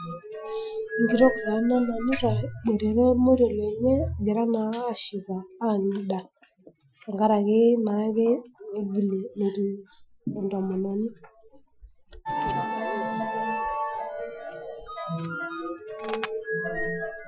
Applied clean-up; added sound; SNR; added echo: classical method Wiener filter.